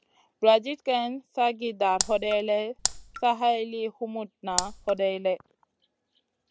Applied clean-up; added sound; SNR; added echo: none; Raindrop; 4 dB; none.